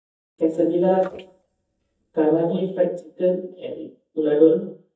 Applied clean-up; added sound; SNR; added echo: neural mask model DeepFilterNet 3.